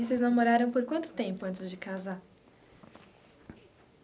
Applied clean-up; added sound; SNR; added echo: none; none; none; none.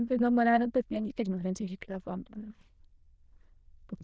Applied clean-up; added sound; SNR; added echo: neural diffusion model UNIVERSE++.